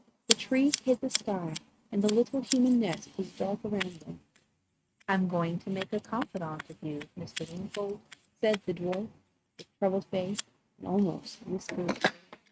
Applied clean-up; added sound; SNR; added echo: neural mask model RNNoise.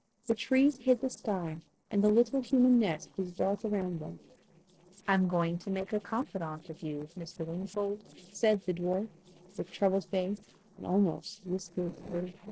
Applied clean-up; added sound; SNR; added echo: neural separator model SepFormer DNS4.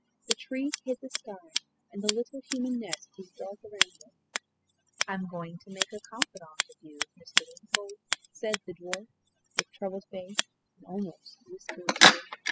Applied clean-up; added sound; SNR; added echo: classical method spectral subtraction.